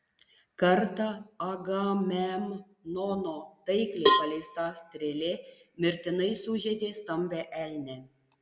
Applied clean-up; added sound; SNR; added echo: none; Cowbell; -1 dB; none.